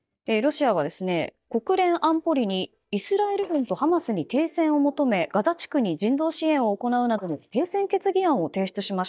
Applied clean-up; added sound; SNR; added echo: neural mask model DeepFilterNet 3.